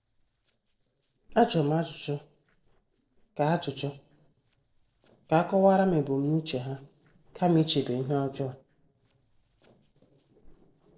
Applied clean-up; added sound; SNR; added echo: neural separator model SepFormer DNS4.